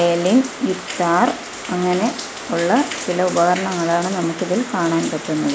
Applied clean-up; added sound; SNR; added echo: none; none; none; none.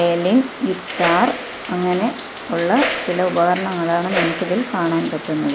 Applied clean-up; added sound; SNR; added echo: none; Whoosh, swoosh, swish; 8 dB; none.